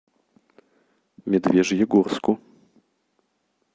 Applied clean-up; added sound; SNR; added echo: none; none; none; none.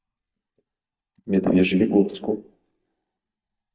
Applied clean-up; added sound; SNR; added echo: neural mask model DeepFilterNet 3.